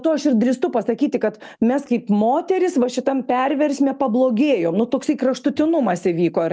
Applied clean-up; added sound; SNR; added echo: neural mask model DeepFilterNet 3.